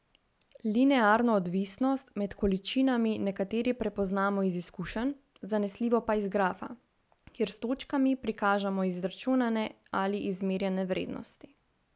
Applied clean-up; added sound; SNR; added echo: none; none; none; none.